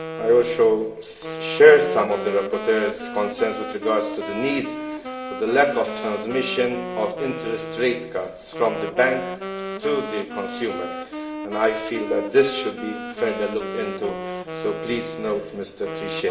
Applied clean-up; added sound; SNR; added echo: none; Wind instrument, woodwind instrument; 9 dB; reverberation time 0.8 s.